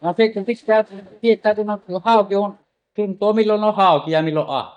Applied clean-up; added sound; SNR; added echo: neural mask model DeepFilterNet 3.